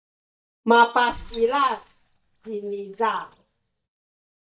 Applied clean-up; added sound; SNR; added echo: neural mask model DeepFilterNet 3.